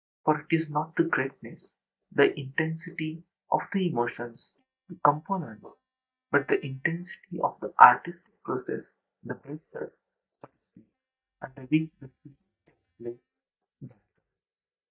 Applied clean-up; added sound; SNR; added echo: neural mask model DeepFilterNet 3.